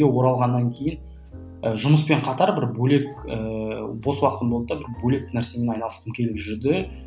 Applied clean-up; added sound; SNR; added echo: none; none; none; none.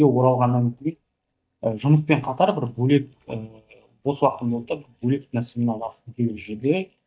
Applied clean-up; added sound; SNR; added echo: neural mask model DeepFilterNet 3.